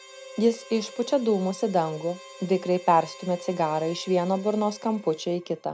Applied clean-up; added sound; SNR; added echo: none; Harmonica; 18 dB; none.